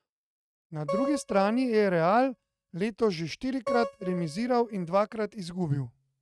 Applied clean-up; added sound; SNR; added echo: neural mask model RNNoise.